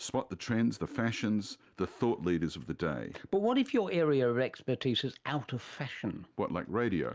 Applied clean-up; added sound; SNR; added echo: none; none; none; none.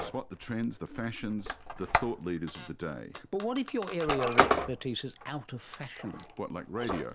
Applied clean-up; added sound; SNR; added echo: none; Squeak; -1 dB; none.